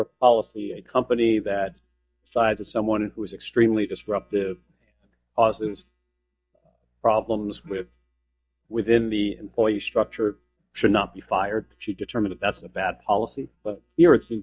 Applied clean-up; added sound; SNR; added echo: neural mask model DeepFilterNet 3.